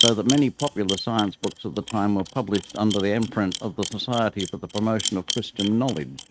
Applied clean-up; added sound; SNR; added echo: neural mask model RNNoise.